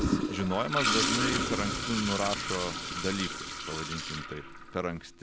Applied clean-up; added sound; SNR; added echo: none; Toilet flush; -2 dB; none.